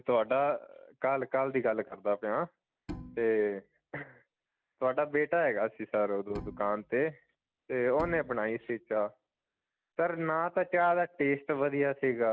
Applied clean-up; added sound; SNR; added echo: none; Bowed string instrument; 16 dB; none.